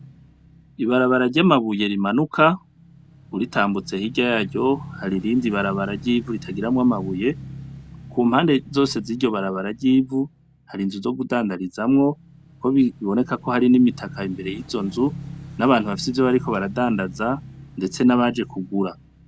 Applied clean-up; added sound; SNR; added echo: none; Motorcycle / Engine; 17 dB; none.